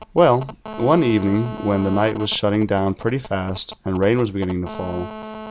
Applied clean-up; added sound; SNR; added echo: none; Telephone; 15 dB; none.